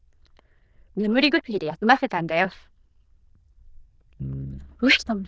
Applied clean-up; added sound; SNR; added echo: neural diffusion model UNIVERSE++.